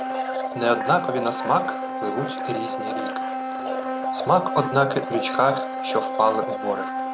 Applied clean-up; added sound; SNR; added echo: none; Domestic sounds, home sounds; 2 dB; none.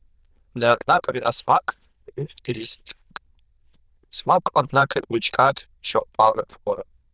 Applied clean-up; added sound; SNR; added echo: neural diffusion model UNIVERSE++.